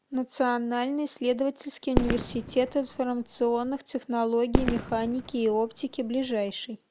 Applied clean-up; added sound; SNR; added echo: none; Fireworks; 4 dB; none.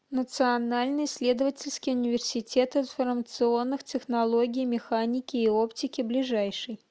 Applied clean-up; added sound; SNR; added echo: none; none; none; none.